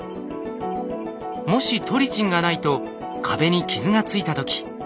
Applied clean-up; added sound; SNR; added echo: none; none; none; none.